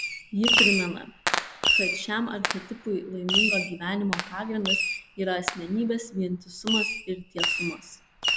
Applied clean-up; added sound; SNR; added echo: none; Fireworks; -2 dB; none.